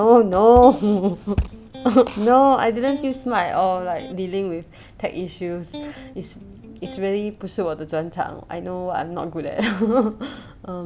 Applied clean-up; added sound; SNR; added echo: none; Electric guitar; 19 dB; none.